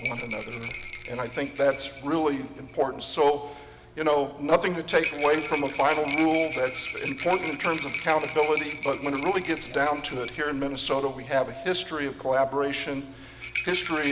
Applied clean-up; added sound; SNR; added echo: none; Rattle; 6 dB; none.